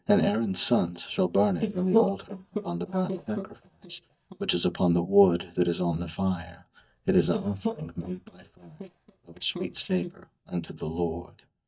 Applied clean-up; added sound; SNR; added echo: neural mask model DeepFilterNet 3.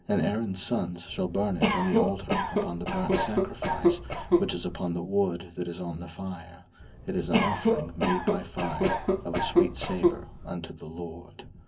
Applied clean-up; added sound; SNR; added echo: none; Cough; -4 dB; reverberation time 0.3 s.